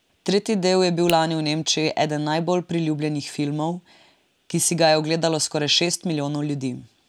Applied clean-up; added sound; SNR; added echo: none; Finger snapping; 14 dB; none.